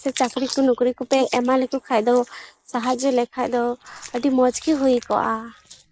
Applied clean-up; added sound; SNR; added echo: neural mask model Resemble Enhance denoiser.